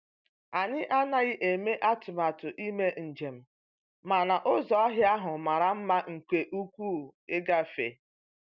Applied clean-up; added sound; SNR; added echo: none; none; none; none.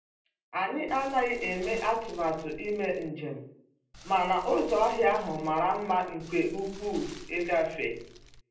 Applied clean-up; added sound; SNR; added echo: none; Fire; 16 dB; reverberation time 0.6 s.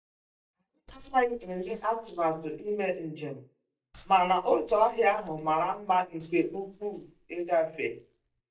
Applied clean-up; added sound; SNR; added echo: neural mask model DeepFilterNet 3.